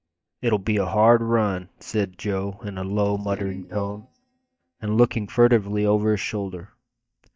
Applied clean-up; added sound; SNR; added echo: neural mask model DeepFilterNet 3.